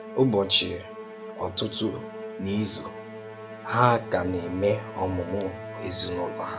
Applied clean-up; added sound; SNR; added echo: none; Musical instrument; 11 dB; none.